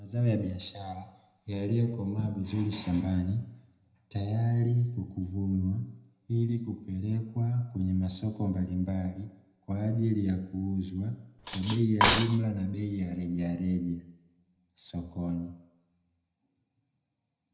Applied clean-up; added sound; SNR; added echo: none; Cutlery, silverware; -2 dB; reverberation time 0.7 s.